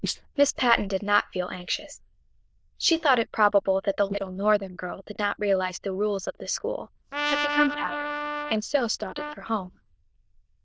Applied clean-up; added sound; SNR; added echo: neural diffusion model UNIVERSE++.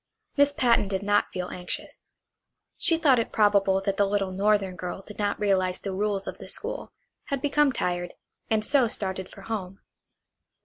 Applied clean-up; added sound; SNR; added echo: none; none; none; none.